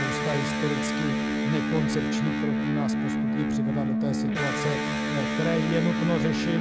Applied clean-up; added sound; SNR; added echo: none; Electric guitar; -4 dB; none.